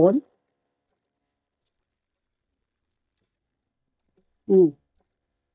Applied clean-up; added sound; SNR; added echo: neural mask model DeepFilterNet 3.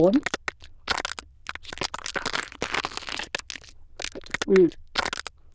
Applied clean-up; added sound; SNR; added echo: neural diffusion model UNIVERSE++.